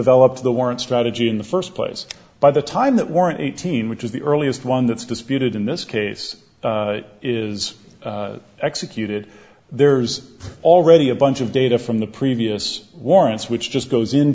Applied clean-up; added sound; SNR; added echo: none; none; none; none.